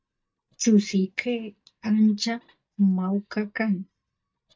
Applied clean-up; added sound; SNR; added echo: neural mask model DeepFilterNet 3.